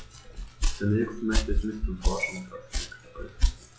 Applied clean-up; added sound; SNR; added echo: classical method log-MMSE.